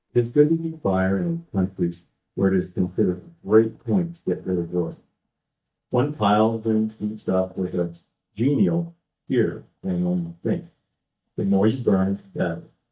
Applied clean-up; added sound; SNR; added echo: neural mask model DeepFilterNet 3.